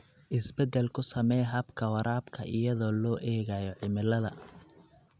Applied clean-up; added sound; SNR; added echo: none; none; none; none.